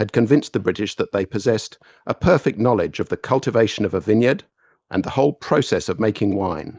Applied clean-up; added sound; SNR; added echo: neural mask model Resemble Enhance denoiser.